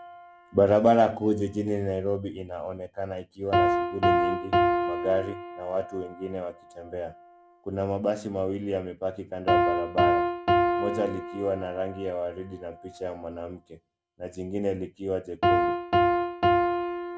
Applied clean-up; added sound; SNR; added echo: none; Piano; -1 dB; none.